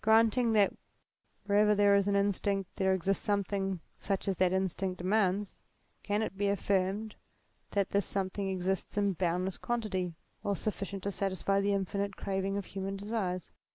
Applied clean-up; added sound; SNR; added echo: none; none; none; none.